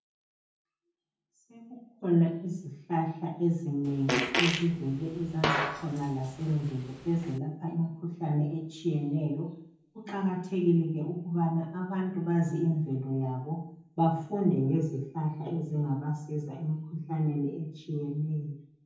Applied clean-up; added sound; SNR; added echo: none; Fart; 3 dB; reverberation time 0.7 s.